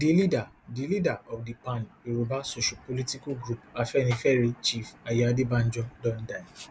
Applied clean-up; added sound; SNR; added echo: none; none; none; none.